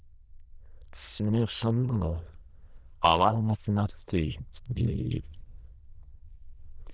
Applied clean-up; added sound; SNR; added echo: neural diffusion model UNIVERSE++.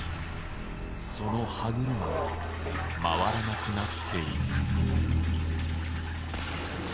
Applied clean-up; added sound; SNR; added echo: none; Toilet flush; 8 dB; none.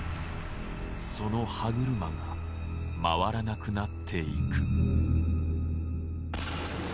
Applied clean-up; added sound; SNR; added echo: none; none; none; none.